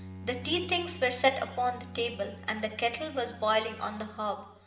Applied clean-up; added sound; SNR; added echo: none; Bowed string instrument; 14 dB; reverberation time 0.9 s.